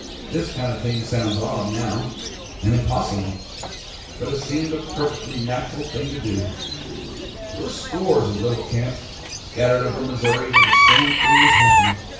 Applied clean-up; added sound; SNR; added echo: none; Bird / Chicken, rooster; -2 dB; reverberation time 0.6 s.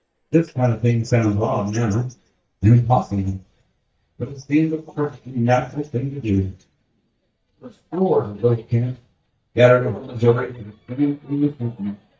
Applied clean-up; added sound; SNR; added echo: neural mask model DeepFilterNet 3.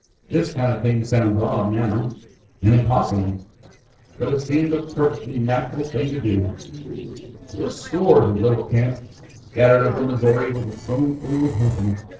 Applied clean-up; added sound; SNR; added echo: neural separator model SepFormer DNS4.